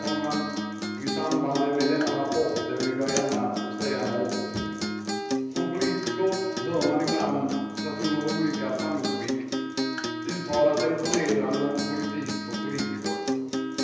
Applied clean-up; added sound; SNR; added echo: none; Acoustic guitar; 2 dB; reverberation time 1.1 s.